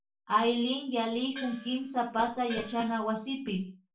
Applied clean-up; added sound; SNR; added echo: none; Gong; 15 dB; reverberation time 0.3 s.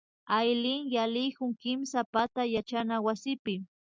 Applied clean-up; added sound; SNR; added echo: none; none; none; none.